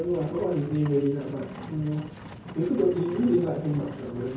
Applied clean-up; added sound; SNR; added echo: none; Livestock, farm animals, working animals; 13 dB; reverberation time 0.6 s.